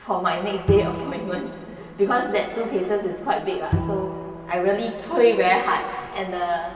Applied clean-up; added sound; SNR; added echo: none; Bowed string instrument; 9 dB; reverberation time 2.3 s.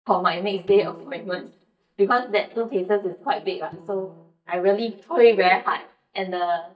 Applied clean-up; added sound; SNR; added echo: neural mask model DeepFilterNet 3.